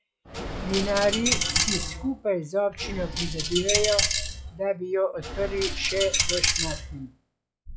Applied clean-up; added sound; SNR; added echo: classical method log-MMSE.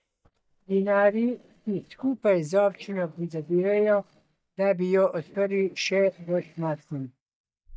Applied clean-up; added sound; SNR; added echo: neural mask model DeepFilterNet 3.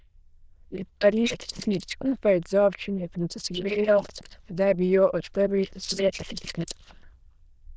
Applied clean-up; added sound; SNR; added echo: neural diffusion model UNIVERSE++.